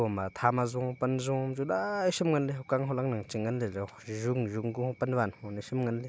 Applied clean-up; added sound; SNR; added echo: none; none; none; none.